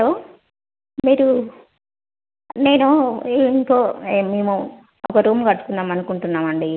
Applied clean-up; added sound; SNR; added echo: none; none; none; none.